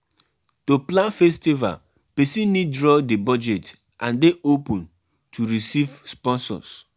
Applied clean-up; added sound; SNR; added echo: none; none; none; none.